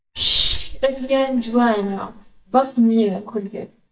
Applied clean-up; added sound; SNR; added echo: neural mask model DeepFilterNet 3.